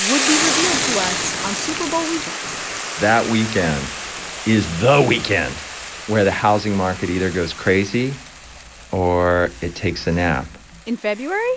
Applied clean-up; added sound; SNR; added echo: none; Boiling / Hiss; 6 dB; none.